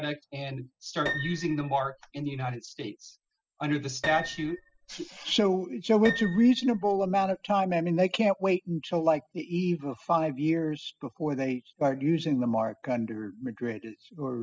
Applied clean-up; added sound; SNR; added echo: classical method spectral subtraction.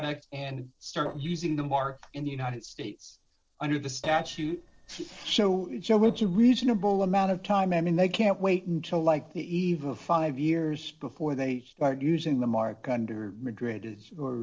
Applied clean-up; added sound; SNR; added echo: neural separator model SepFormer DNS4.